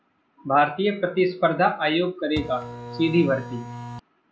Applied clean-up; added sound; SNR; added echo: none; Printer; 11 dB; none.